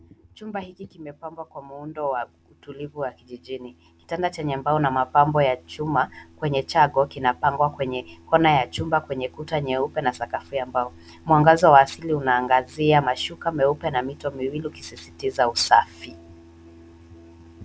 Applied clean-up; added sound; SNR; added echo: none; none; none; none.